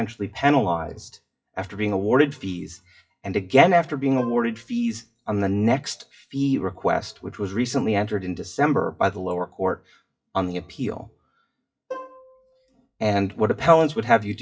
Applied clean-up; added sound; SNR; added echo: classical method WPE with log-MMSE.